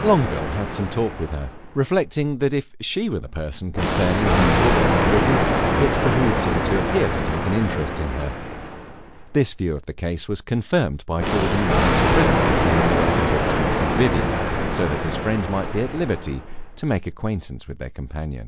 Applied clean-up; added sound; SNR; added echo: none; Thunder; -1 dB; none.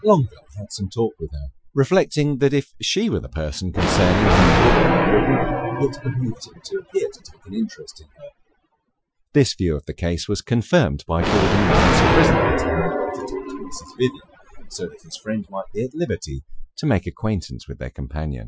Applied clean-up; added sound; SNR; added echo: classical method Wiener filter.